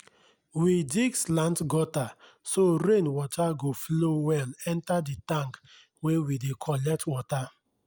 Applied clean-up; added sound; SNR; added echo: none; none; none; none.